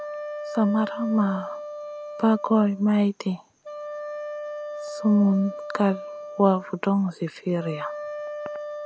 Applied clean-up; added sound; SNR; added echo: none; Wind instrument, woodwind instrument; 10 dB; none.